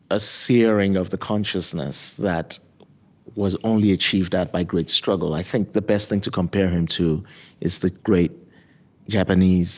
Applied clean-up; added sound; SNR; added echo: none; none; none; none.